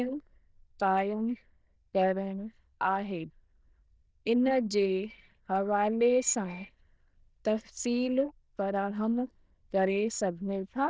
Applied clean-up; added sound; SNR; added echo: neural diffusion model UNIVERSE++.